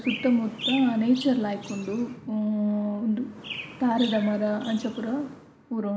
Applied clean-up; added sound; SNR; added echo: none; Chirp, tweet; 13 dB; reverberation time 0.6 s.